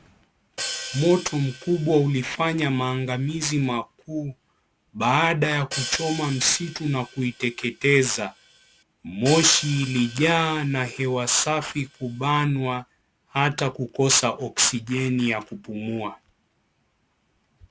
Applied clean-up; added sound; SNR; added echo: none; Hi-hat; 13 dB; none.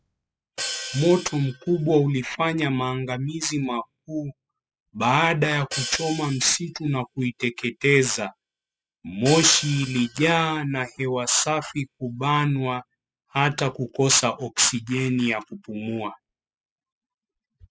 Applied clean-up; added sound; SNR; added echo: classical method spectral subtraction.